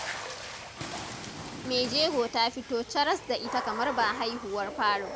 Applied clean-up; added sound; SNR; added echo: none; Water / Splash, splatter; 8 dB; none.